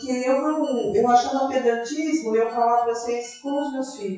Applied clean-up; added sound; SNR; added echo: classical method WPE with log-MMSE.